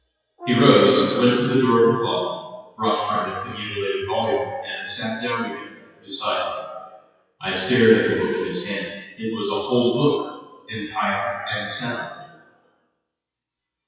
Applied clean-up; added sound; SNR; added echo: classical method WPE with log-MMSE.